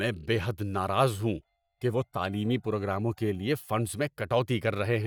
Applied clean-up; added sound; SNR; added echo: neural mask model DeepFilterNet 3.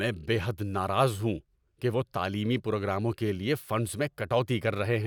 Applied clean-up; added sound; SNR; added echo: none; none; none; none.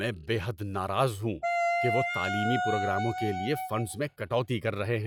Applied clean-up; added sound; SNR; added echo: classical method log-MMSE.